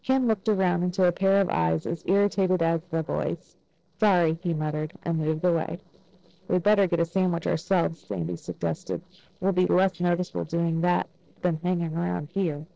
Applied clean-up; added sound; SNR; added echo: neural separator model SepFormer DNS4.